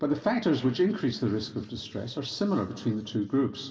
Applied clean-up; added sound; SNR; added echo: none; none; none; reverberation time 2.1 s.